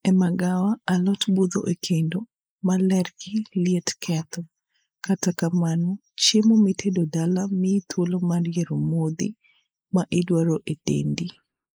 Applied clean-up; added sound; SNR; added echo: neural mask model Resemble Enhance denoiser.